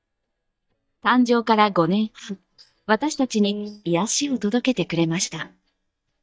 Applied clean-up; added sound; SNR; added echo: neural mask model DeepFilterNet 3.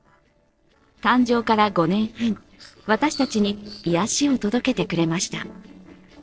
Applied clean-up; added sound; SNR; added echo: neural separator model SepFormer DNS4.